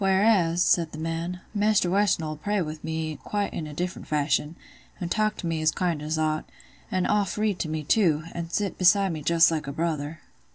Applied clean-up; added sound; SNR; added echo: none; none; none; none.